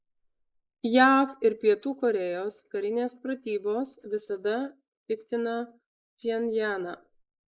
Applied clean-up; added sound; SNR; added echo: neural mask model Resemble Enhance denoiser.